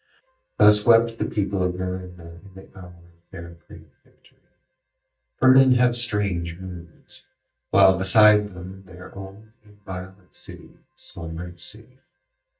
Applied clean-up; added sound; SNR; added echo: neural mask model DeepFilterNet 3.